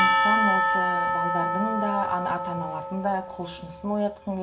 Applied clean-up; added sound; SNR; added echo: none; Percussion; -3 dB; reverberation time 0.2 s.